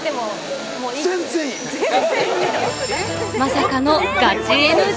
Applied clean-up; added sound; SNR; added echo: none; Drill; 17 dB; none.